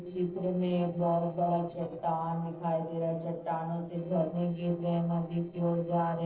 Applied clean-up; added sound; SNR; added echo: neural separator model SepFormer DNS4.